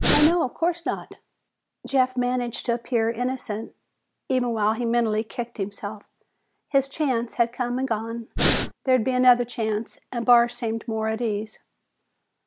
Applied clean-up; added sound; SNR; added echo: none; Breathing; -3 dB; none.